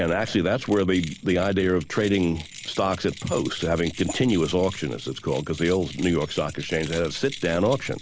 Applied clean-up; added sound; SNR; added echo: none; Keys jangling; 16 dB; none.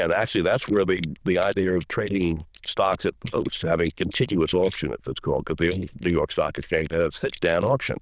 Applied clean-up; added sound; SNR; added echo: neural diffusion model UNIVERSE++.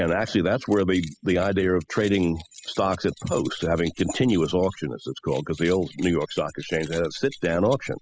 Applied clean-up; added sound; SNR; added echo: classical method spectral subtraction.